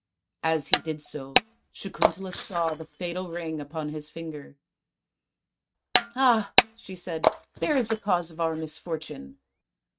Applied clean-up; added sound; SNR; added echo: neural mask model RNNoise.